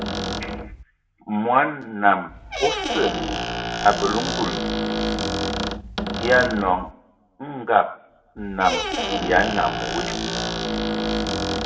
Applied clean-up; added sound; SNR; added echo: none; Squeak; 2 dB; reverberation time 0.5 s.